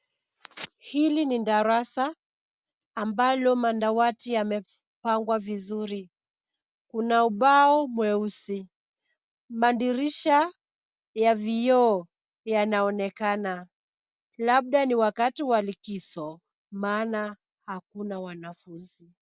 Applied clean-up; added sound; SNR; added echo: none; none; none; none.